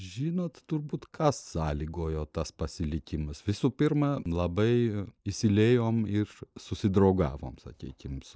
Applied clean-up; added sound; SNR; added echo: neural mask model Resemble Enhance denoiser.